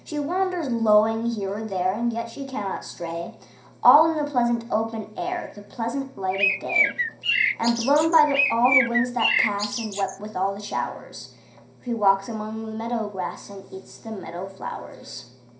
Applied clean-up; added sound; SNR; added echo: none; Bird; 0 dB; reverberation time 0.5 s.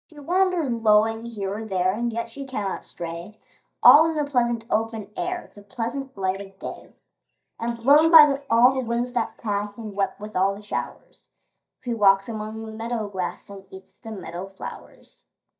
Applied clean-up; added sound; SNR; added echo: neural mask model DeepFilterNet 3.